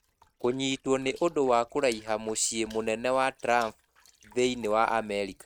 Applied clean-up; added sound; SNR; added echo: neural mask model RNNoise.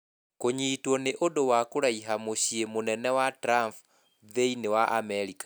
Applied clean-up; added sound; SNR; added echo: none; none; none; none.